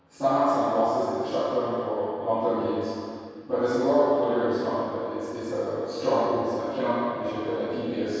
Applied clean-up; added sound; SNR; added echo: none; none; none; reverberation time 2.2 s.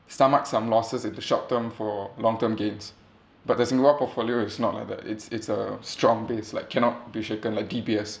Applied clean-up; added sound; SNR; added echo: none; none; none; none.